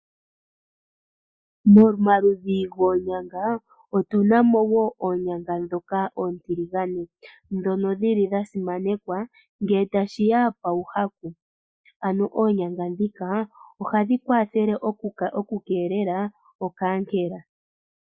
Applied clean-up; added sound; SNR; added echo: none; none; none; none.